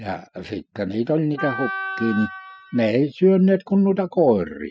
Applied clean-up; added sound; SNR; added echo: classical method spectral subtraction.